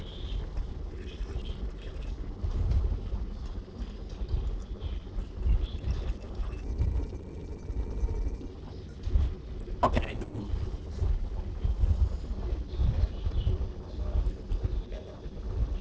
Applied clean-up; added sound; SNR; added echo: neural separator model SepFormer DNS4.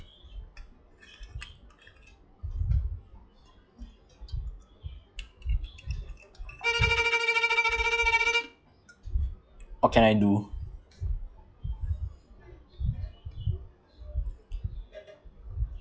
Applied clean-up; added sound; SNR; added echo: classical method log-MMSE.